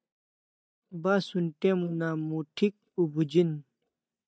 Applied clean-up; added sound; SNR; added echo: neural mask model DeepFilterNet 3.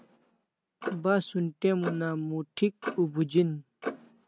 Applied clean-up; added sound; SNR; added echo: none; Clock; 12 dB; none.